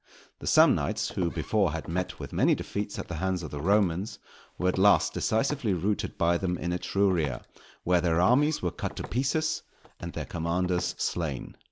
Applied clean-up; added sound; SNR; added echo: none; Walk, footsteps; 19 dB; none.